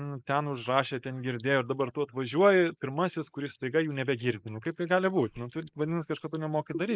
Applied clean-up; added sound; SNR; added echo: neural mask model Resemble Enhance denoiser.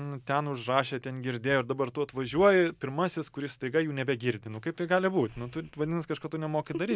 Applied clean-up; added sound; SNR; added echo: none; none; none; none.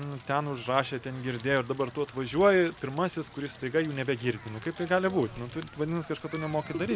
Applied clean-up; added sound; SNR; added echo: none; Crackle; 18 dB; none.